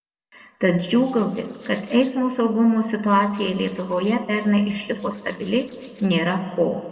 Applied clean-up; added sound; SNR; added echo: neural separator model SepFormer DNS4.